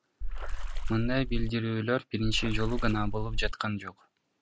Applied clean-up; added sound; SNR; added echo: none; Water / Splash, splatter; -2 dB; none.